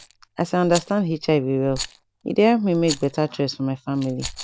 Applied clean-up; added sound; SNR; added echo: none; Rattle; 15 dB; none.